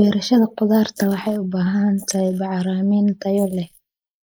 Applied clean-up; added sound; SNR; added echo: neural mask model Resemble Enhance denoiser.